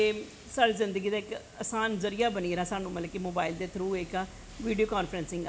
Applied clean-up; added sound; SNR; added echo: none; none; none; none.